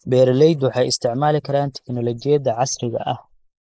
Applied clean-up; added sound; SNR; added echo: neural mask model Resemble Enhance denoiser.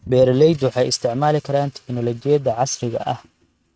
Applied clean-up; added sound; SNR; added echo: neural mask model RNNoise.